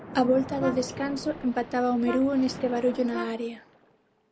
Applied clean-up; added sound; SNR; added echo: none; Splash, splatter + Brass instrument; 11 dB; none.